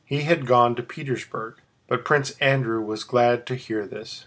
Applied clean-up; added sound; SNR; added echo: none; none; none; none.